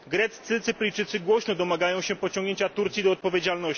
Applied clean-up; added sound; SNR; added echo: none; none; none; none.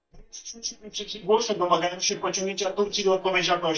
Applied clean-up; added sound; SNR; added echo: neural mask model DeepFilterNet 3.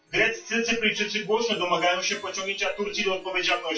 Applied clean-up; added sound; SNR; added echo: classical method WPE with log-MMSE.